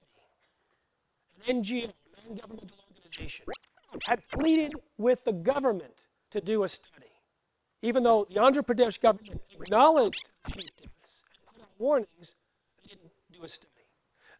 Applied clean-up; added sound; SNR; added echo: neural separator model SepFormer WHAM!.